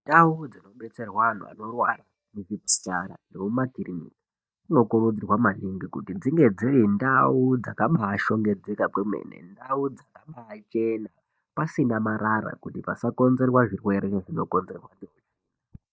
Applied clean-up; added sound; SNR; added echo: neural mask model DeepFilterNet 3.